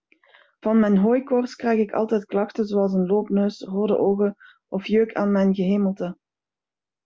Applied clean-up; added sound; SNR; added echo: none; none; none; none.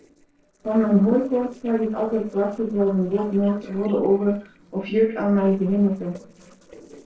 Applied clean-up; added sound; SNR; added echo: neural separator model SepFormer DNS4.